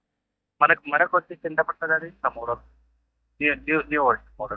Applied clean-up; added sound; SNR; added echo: neural mask model DeepFilterNet 3.